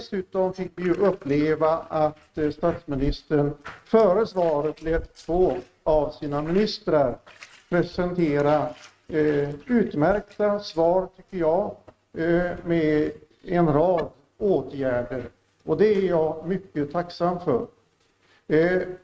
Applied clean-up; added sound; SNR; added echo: neural mask model RNNoise.